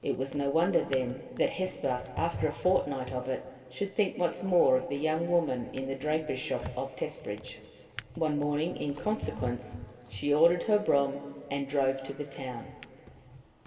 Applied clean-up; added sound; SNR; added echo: none; Drawer open or close; 16 dB; reverberation time 2.3 s.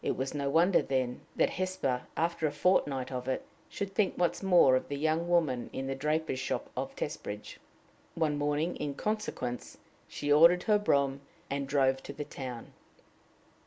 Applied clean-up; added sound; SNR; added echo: none; none; none; none.